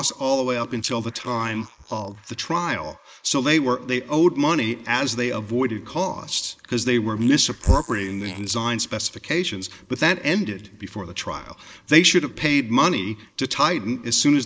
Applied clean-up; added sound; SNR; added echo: neural mask model Resemble Enhance denoiser.